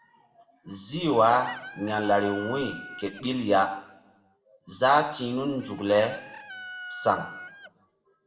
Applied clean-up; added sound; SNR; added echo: none; Chicken, rooster; 16 dB; reverberation time 0.6 s.